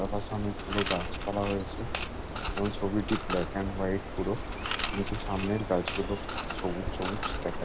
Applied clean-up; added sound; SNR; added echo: none; Coin (dropping) / Mechanisms + Bird; 1 dB; none.